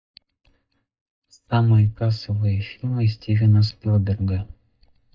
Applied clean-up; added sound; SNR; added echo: neural mask model DeepFilterNet 3.